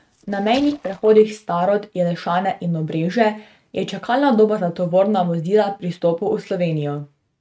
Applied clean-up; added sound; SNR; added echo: neural mask model RNNoise.